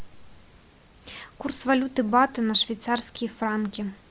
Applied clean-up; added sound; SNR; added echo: none; none; none; none.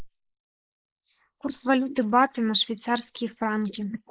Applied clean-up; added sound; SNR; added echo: neural mask model Resemble Enhance denoiser.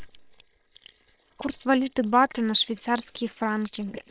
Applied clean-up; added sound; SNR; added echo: neural separator model SepFormer WHAM!.